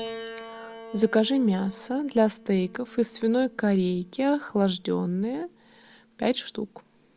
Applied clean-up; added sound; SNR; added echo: none; Piano; 18 dB; none.